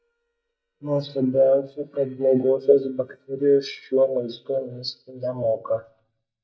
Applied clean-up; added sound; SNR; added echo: neural mask model DeepFilterNet 3.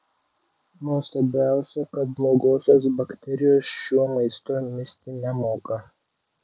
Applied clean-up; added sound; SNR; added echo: none; none; none; none.